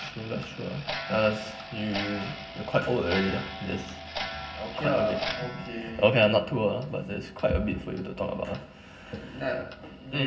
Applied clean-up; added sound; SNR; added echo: none; Clock; 11 dB; reverberation time 0.4 s.